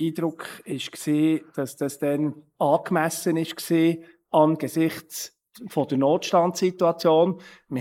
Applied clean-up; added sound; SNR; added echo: neural mask model Resemble Enhance denoiser.